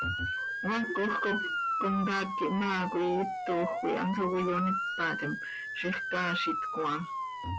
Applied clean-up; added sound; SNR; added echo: none; Motor vehicle (road) / Siren; 2 dB; none.